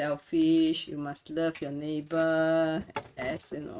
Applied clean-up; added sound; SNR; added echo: neural mask model RNNoise.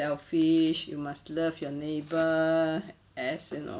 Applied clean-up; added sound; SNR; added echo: none; none; none; none.